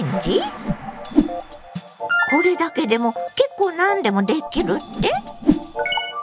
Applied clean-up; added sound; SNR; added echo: none; Whoosh, swoosh, swish; 3 dB; none.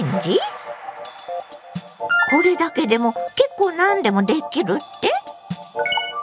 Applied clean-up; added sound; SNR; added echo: none; none; none; none.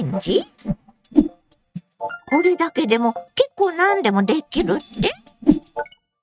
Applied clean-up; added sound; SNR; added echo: neural mask model RNNoise.